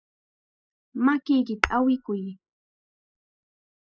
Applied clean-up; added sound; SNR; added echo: classical method spectral subtraction.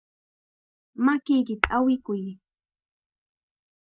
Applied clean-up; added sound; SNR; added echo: neural mask model DeepFilterNet 3.